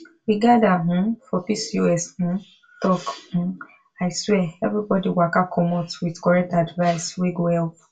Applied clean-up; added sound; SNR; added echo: none; none; none; reverberation time 0.1 s.